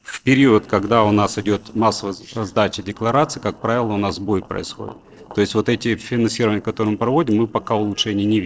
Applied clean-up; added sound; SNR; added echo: neural separator model SepFormer DNS4.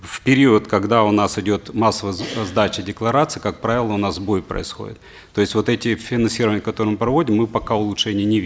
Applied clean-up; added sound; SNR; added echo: none; none; none; none.